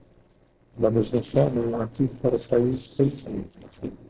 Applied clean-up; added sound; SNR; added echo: neural separator model SepFormer DNS4.